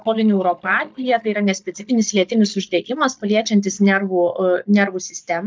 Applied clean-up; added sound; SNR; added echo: neural mask model DeepFilterNet 3.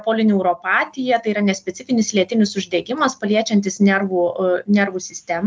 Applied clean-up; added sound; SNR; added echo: none; none; none; none.